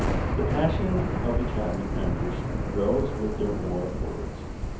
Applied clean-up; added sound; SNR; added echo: none; Thunder / Rain; -2 dB; reverberation time 0.5 s.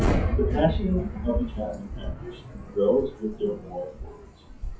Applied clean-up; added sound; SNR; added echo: classical method WPE with log-MMSE.